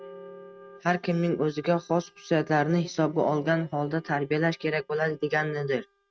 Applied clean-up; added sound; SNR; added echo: neural mask model RNNoise.